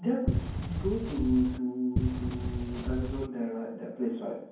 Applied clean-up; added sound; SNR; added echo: none; Wind; 0 dB; reverberation time 0.9 s.